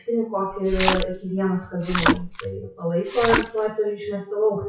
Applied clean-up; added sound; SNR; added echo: classical method WPE with log-MMSE.